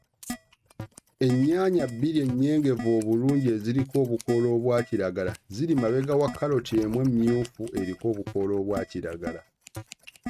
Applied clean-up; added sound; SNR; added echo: neural mask model RNNoise.